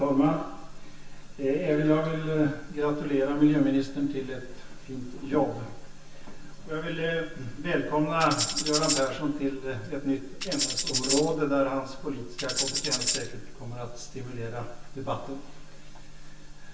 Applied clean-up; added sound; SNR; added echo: none; Tambourine; 3 dB; reverberation time 0.2 s.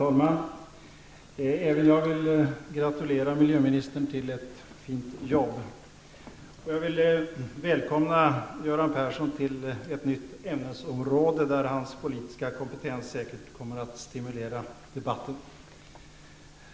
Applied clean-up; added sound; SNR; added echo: none; none; none; none.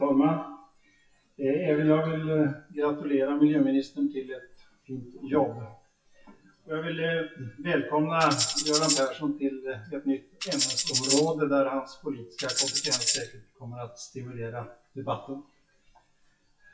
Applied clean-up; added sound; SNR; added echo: classical method WPE with log-MMSE.